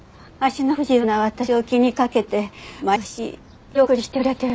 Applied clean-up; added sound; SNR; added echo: none; none; none; none.